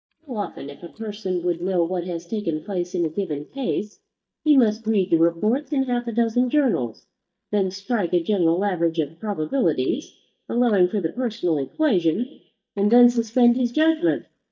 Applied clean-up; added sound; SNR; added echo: neural mask model DeepFilterNet 3.